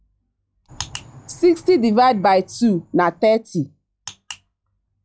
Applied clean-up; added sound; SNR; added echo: classical method log-MMSE.